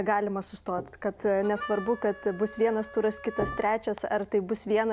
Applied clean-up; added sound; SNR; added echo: none; Harmonica; 15 dB; none.